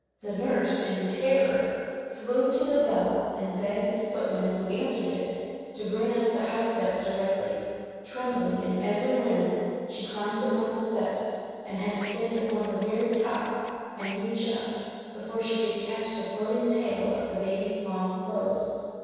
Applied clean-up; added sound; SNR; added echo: neural separator model SepFormer DNS4.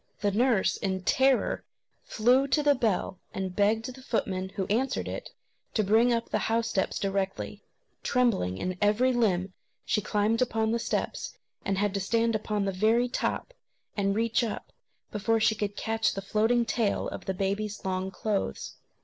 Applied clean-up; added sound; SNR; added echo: none; none; none; none.